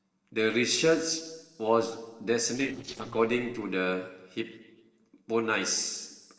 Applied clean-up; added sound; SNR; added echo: neural separator model SepFormer DNS4.